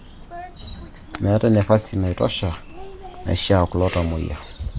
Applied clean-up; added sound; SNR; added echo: none; Bird vocalization, bird call, bird song; 15 dB; none.